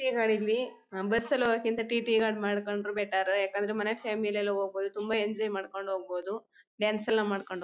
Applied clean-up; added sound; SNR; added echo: classical method log-MMSE.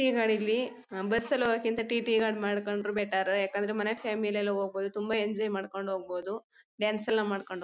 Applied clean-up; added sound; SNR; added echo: none; none; none; none.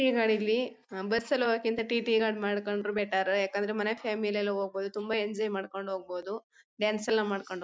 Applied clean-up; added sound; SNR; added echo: neural mask model DeepFilterNet 3.